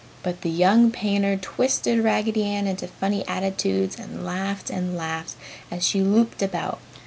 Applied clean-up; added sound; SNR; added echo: none; none; none; none.